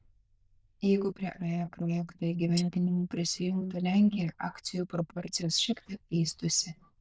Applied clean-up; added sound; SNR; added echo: neural diffusion model UNIVERSE++.